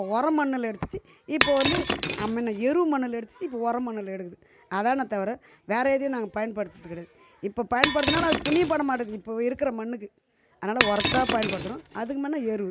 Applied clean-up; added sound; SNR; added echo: none; Shatter; 2 dB; none.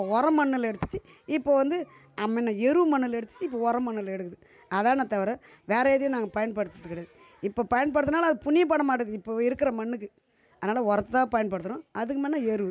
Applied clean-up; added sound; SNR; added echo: none; none; none; none.